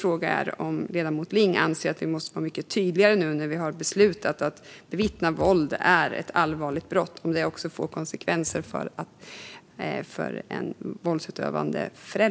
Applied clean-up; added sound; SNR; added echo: none; none; none; none.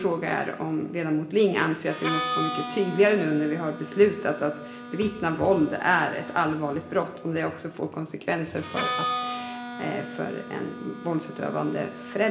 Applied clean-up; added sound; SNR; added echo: none; Harmonica; 9 dB; reverberation time 0.8 s.